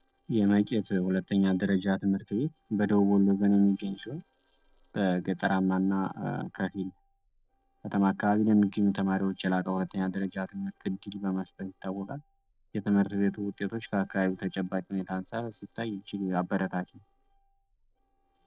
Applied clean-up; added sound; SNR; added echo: neural separator model SepFormer DNS4.